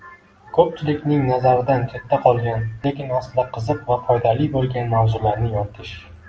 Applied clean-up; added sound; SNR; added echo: none; none; none; none.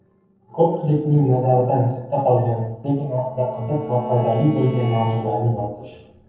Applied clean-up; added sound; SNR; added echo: neural separator model SepFormer DNS4.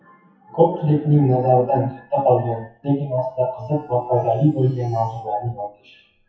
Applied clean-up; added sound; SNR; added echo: classical method WPE with log-MMSE.